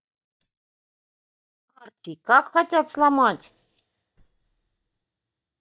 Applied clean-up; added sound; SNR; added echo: neural mask model DeepFilterNet 3.